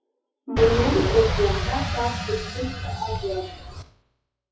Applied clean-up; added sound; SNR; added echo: classical method WPE with log-MMSE.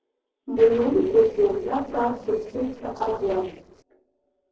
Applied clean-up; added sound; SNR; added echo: neural separator model SepFormer DNS4.